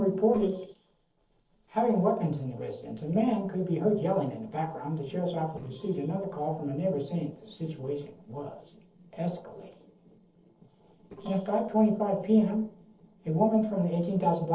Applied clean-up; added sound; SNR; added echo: neural separator model SepFormer DNS4.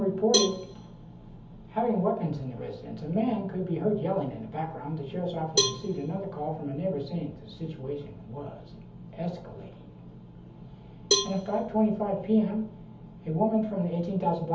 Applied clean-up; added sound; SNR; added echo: none; Cowbell; 3 dB; reverberation time 0.7 s.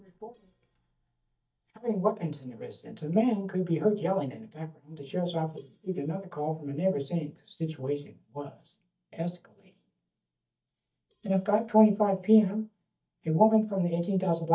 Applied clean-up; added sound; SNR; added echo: neural mask model DeepFilterNet 3.